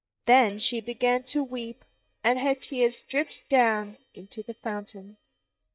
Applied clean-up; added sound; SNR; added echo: neural mask model DeepFilterNet 3.